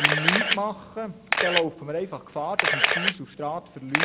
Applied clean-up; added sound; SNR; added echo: none; Camera; -4 dB; none.